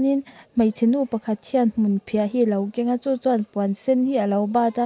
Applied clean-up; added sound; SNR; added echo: none; none; none; none.